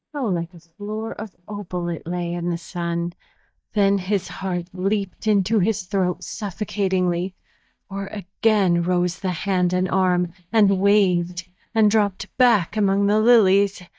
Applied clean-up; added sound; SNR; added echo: neural mask model DeepFilterNet 3.